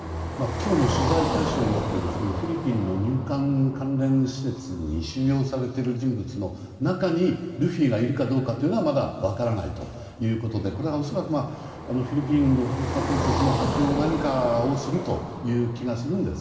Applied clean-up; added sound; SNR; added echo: none; Car passing by; 7 dB; reverberation time 2.1 s.